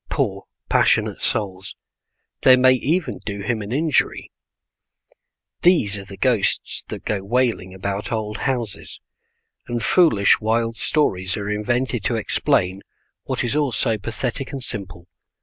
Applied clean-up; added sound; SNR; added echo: none; none; none; none.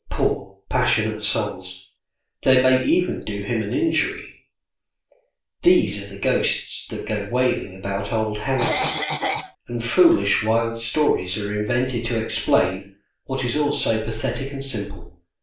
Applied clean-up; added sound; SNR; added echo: none; Cough; 1 dB; reverberation time 0.4 s.